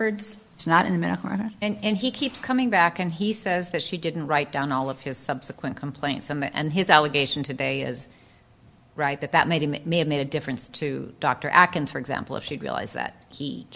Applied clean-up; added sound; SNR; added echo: none; none; none; none.